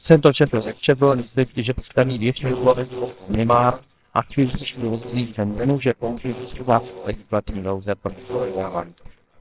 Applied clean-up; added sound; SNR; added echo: neural separator model SepFormer WHAMR!.